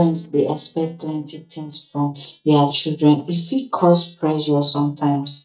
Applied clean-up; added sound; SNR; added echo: neural mask model DeepFilterNet 3.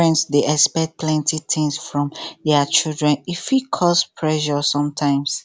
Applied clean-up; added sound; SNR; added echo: none; none; none; none.